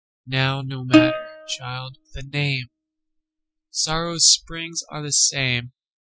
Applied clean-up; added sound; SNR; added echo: classical method spectral subtraction.